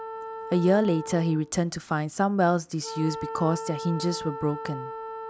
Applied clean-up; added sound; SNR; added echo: none; Wind instrument, woodwind instrument; 11 dB; none.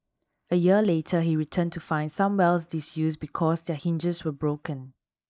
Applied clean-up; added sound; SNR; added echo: neural mask model Resemble Enhance denoiser.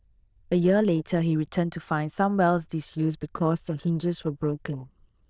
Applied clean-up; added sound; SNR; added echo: neural diffusion model UNIVERSE++.